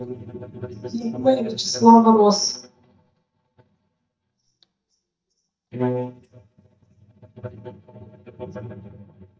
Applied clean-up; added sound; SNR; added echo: neural mask model DeepFilterNet 3.